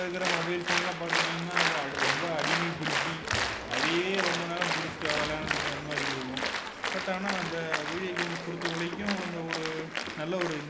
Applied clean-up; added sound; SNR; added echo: none; Applause; -3 dB; none.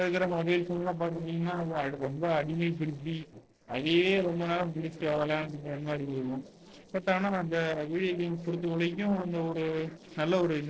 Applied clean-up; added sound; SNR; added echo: neural separator model SepFormer DNS4.